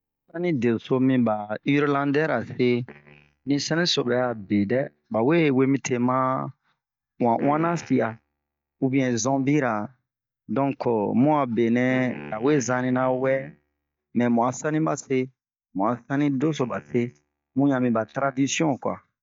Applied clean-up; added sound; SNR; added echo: neural mask model DeepFilterNet 3.